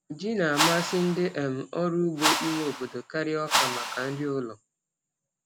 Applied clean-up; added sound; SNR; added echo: none; Whoosh, swoosh, swish; 1 dB; none.